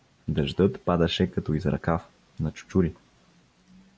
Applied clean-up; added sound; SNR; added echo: none; none; none; none.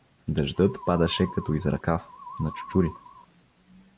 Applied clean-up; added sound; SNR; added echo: none; Musical instrument; 14 dB; none.